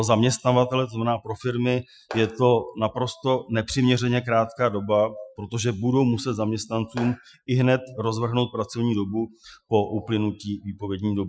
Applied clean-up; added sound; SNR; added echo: classical method Wiener filter.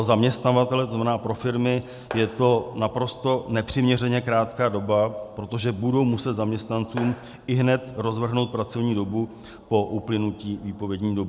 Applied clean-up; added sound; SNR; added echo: none; Clapping; 16 dB; none.